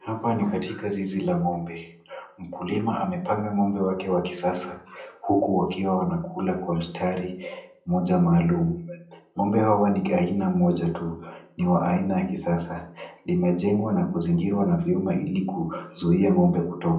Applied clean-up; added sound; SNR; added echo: none; none; none; reverberation time 0.6 s.